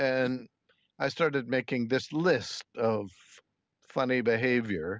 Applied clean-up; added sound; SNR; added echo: none; Whoosh, swoosh, swish; 19 dB; none.